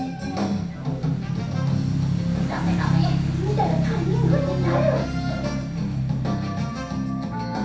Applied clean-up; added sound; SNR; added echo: none; Motorcycle / Engine; -2 dB; reverberation time 0.7 s.